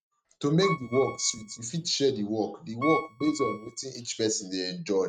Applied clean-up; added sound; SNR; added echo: neural mask model RNNoise.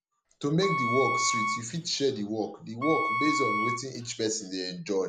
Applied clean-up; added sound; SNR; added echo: none; Wind instrument, woodwind instrument; 1 dB; none.